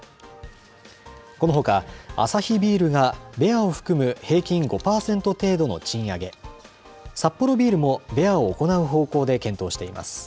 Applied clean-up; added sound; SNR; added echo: none; none; none; none.